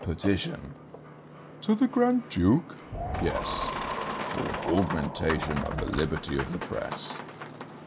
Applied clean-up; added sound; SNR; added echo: none; Wind + Boat, Water vehicle; 6 dB; none.